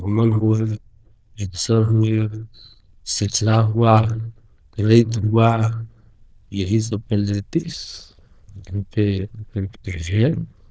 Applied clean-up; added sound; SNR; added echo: neural diffusion model UNIVERSE++.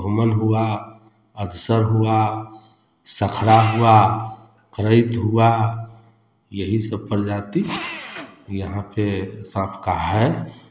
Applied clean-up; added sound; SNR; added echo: none; Drill; 15 dB; none.